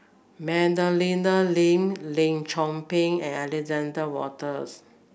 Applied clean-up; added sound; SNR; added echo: none; none; none; none.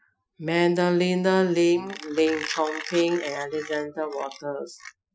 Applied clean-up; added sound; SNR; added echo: classical method Wiener filter.